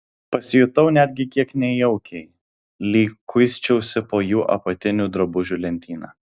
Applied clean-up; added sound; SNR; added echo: none; none; none; none.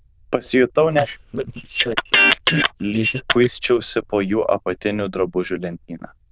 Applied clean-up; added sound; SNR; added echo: neural diffusion model UNIVERSE++.